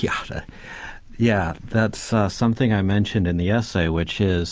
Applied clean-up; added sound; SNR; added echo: none; none; none; none.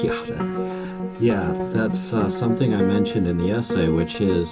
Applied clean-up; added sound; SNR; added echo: none; Piano; 4 dB; reverberation time 0.2 s.